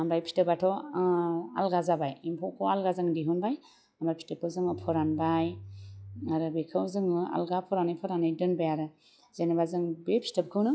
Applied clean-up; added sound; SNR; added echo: classical method log-MMSE.